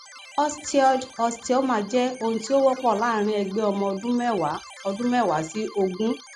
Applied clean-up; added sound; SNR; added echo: none; Keyboard (musical); 20 dB; none.